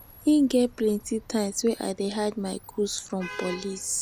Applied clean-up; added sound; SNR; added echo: none; Traffic noise, roadway noise / Vehicle horn, car horn, honking; 19 dB; none.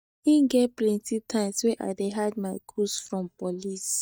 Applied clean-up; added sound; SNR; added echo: neural mask model DeepFilterNet 3.